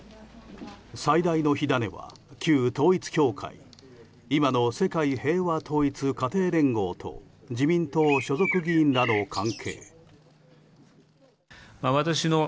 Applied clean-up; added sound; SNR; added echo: none; Bird; 8 dB; none.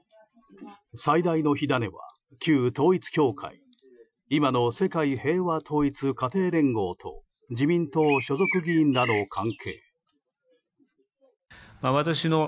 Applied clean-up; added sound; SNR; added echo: classical method Wiener filter.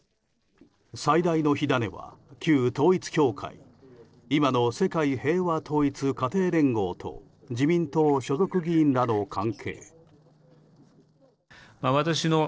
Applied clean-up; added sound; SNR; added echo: neural separator model SepFormer DNS4.